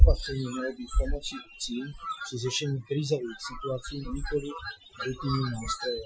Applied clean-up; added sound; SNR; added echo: classical method Wiener filter.